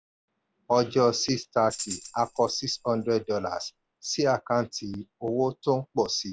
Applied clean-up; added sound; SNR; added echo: none; Tambourine; 15 dB; none.